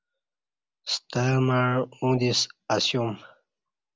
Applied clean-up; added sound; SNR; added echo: none; none; none; none.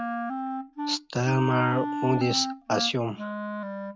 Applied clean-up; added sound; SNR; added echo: none; Wind instrument, woodwind instrument; 4 dB; none.